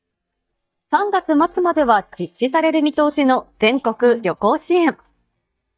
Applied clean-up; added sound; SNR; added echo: neural mask model DeepFilterNet 3.